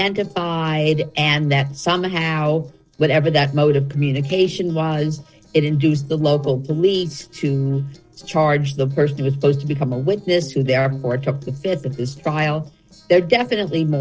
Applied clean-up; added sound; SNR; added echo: neural separator model SepFormer DNS4.